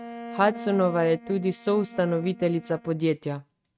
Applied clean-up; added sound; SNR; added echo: neural mask model RNNoise.